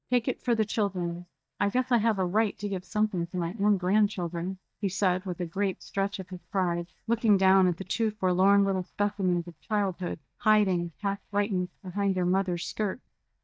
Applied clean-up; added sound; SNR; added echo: neural mask model DeepFilterNet 3.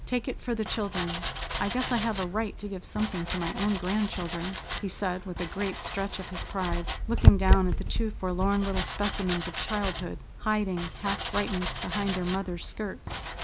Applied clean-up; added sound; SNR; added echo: none; Domestic sounds, home sounds; -1 dB; none.